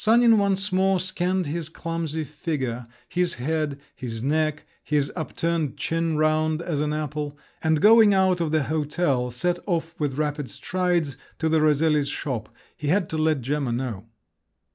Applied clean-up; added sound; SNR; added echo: none; none; none; none.